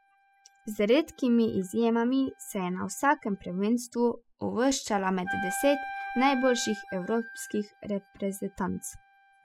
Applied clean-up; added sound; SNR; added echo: classical method spectral subtraction.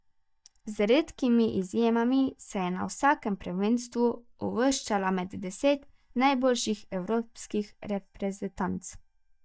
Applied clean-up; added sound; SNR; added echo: neural mask model DeepFilterNet 3.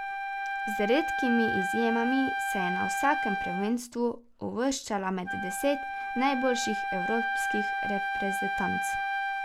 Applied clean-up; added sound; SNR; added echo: none; Wind instrument, woodwind instrument; 1 dB; none.